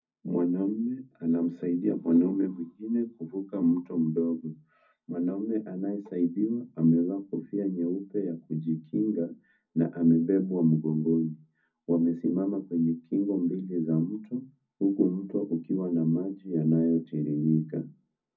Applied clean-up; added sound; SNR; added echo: none; none; none; reverberation time 0.4 s.